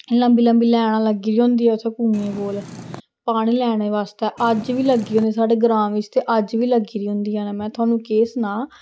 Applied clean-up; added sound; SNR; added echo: none; Purr; 16 dB; none.